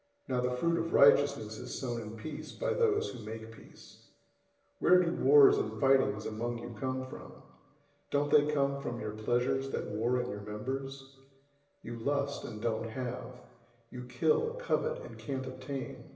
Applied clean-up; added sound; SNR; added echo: none; none; none; reverberation time 1.0 s.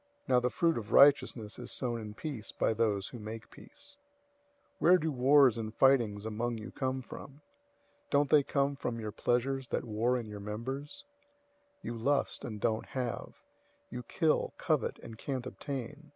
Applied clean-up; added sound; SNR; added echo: none; none; none; none.